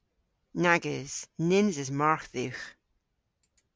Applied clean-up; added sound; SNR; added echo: none; none; none; none.